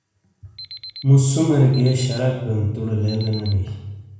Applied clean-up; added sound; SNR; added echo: none; Alarm; 19 dB; reverberation time 1.0 s.